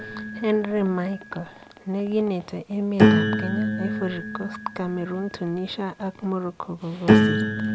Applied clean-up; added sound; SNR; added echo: none; Piano; -3 dB; none.